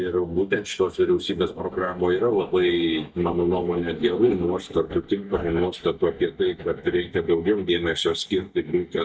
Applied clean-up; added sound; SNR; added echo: neural mask model DeepFilterNet 3.